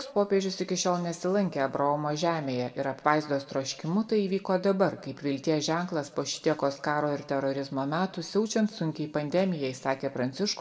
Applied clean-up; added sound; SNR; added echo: none; none; none; reverberation time 1.1 s.